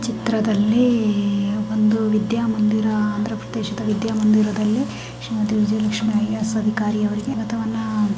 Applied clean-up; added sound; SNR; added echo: none; Keyboard (musical); 12 dB; none.